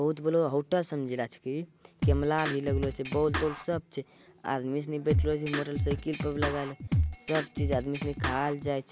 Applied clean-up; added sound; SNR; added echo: none; Drum kit; 0 dB; none.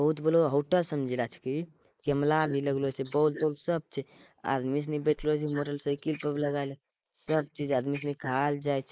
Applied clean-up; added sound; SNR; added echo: neural mask model Resemble Enhance denoiser.